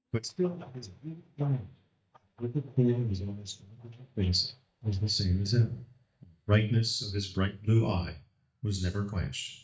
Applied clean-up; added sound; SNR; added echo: neural mask model DeepFilterNet 3.